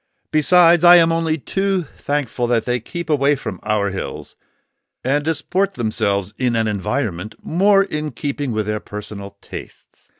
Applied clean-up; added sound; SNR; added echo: none; none; none; none.